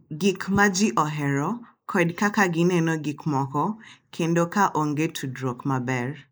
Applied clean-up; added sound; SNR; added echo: neural mask model Resemble Enhance denoiser.